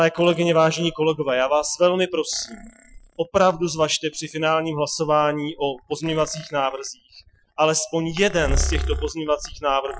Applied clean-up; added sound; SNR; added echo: classical method Wiener filter.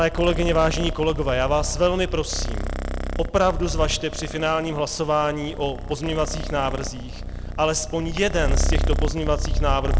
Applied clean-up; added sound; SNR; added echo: none; Purr; 2 dB; none.